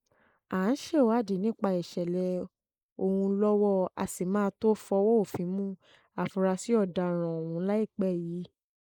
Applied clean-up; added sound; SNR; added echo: neural mask model Resemble Enhance denoiser.